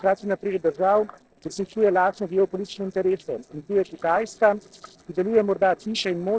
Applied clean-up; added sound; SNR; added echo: neural separator model SepFormer DNS4.